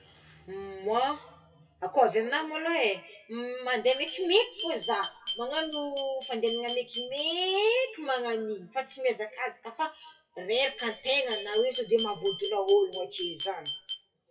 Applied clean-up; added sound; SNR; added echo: classical method WPE with log-MMSE.